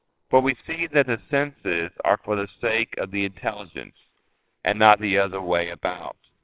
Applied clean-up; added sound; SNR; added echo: neural separator model SepFormer WHAMR!.